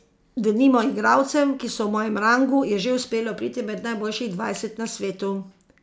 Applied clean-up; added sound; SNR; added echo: none; none; none; none.